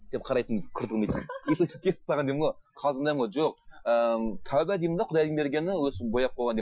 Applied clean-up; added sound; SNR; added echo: classical method Wiener filter.